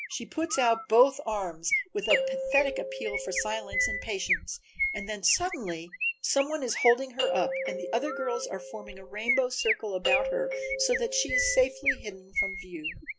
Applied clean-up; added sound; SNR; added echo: none; Doorbell + Chirp, tweet; 2 dB; none.